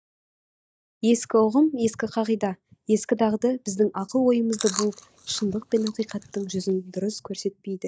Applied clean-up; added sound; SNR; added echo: neural mask model DeepFilterNet 3.